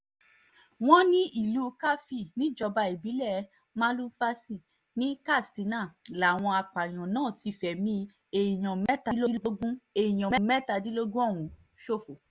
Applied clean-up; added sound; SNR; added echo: none; none; none; none.